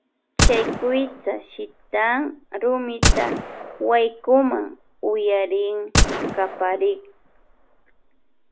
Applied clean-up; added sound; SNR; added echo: none; Gunshot, gunfire; 1 dB; none.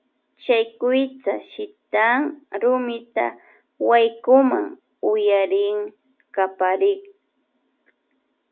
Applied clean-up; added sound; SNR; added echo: none; none; none; none.